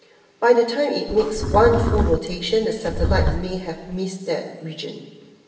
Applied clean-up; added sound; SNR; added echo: none; Livestock, farm animals, working animals; 2 dB; reverberation time 1.2 s.